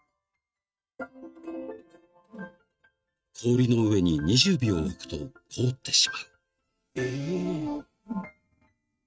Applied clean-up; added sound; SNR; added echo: neural mask model RNNoise.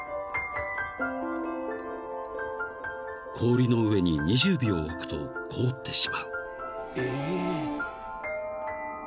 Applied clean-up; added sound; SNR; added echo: none; none; none; none.